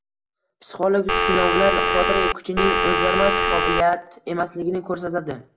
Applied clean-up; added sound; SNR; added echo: none; Telephone; -4 dB; reverberation time 0.3 s.